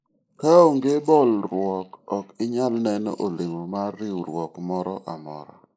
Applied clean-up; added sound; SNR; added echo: neural mask model Resemble Enhance denoiser.